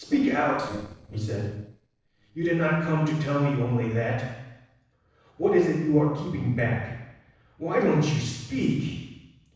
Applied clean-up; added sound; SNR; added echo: neural separator model SepFormer DNS4.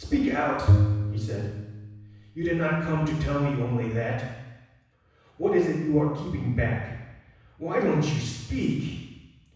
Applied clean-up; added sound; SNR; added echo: none; Bowed string instrument; -2 dB; reverberation time 1.1 s.